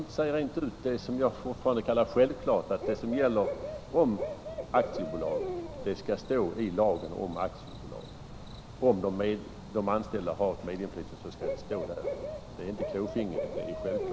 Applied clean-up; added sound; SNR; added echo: none; Cricket / Bird; 8 dB; none.